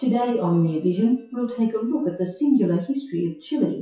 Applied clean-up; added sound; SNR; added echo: classical method WPE with log-MMSE.